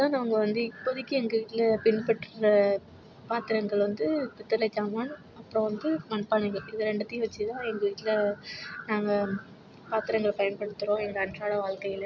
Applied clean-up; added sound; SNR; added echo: none; none; none; none.